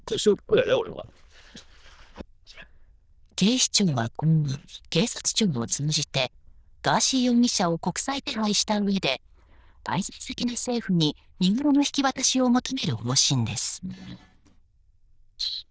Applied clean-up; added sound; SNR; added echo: neural diffusion model UNIVERSE++.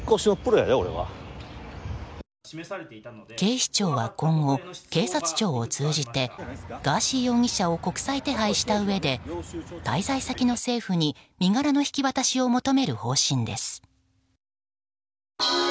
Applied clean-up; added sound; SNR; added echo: none; none; none; none.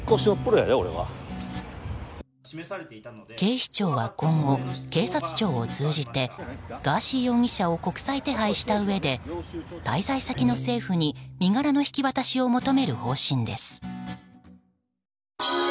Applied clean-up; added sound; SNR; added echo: none; Bowed string instrument + Guitar; 12 dB; none.